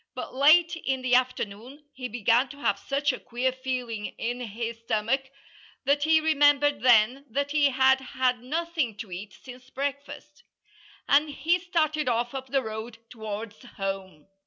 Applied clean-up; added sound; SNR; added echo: none; none; none; none.